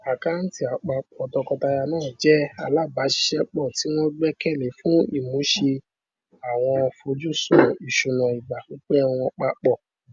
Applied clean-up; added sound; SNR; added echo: none; none; none; none.